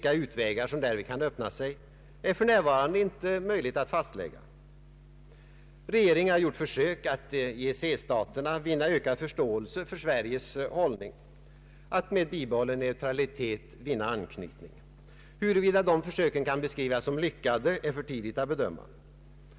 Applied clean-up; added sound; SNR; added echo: none; none; none; none.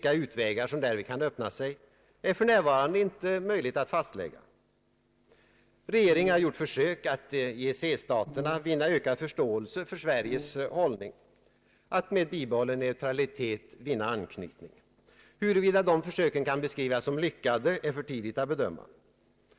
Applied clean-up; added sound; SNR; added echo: neural separator model SepFormer DNS4.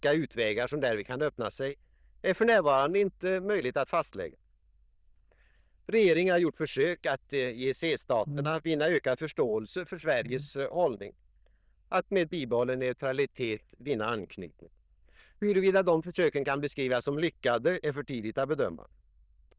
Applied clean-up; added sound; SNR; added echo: neural diffusion model UNIVERSE++.